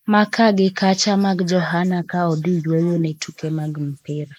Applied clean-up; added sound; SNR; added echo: neural mask model Resemble Enhance denoiser.